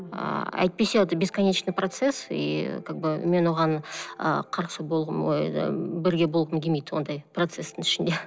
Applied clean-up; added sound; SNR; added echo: none; none; none; none.